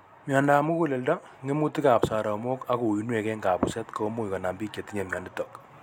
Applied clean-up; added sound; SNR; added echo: none; none; none; none.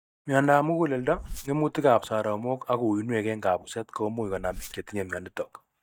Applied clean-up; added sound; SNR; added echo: neural mask model DeepFilterNet 3.